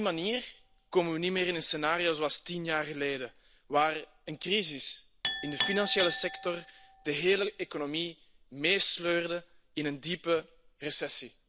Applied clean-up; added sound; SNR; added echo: none; Chink, clink; 9 dB; none.